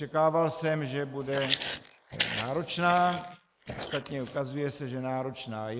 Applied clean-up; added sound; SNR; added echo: neural mask model Resemble Enhance denoiser.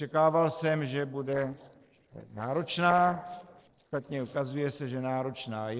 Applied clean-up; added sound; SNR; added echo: neural separator model SepFormer DNS4.